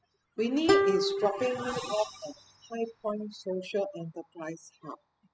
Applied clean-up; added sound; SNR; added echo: classical method spectral subtraction.